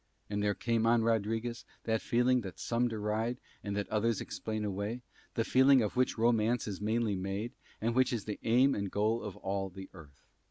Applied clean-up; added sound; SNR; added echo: none; none; none; none.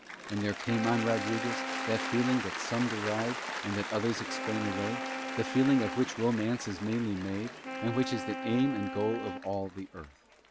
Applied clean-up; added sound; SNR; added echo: none; Applause / Cheering + Wind instrument, woodwind instrument; 6 dB; none.